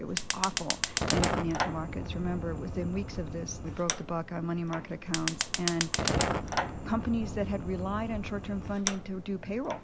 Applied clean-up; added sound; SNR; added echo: none; Fire; 0 dB; none.